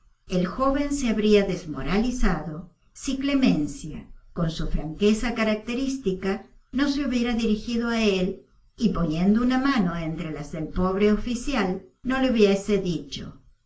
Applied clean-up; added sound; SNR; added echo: none; none; none; reverberation time 0.3 s.